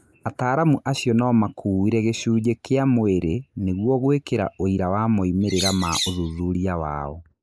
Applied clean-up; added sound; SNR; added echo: neural mask model Resemble Enhance denoiser.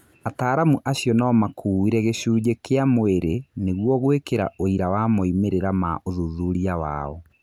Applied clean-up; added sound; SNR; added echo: none; none; none; none.